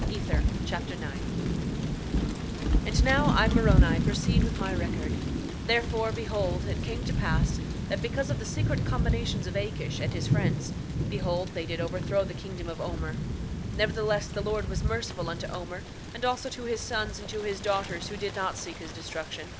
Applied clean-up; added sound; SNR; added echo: none; Thunder / Rain; -4 dB; none.